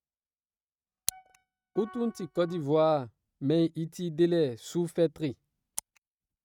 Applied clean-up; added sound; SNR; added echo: neural mask model RNNoise.